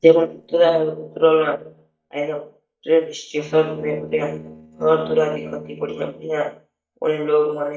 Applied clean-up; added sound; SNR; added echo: neural mask model DeepFilterNet 3.